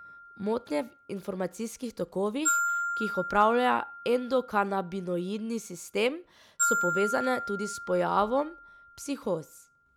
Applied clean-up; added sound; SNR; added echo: none; Glockenspiel; 6 dB; none.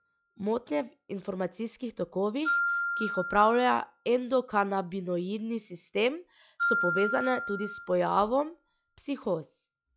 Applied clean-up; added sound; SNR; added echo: classical method log-MMSE.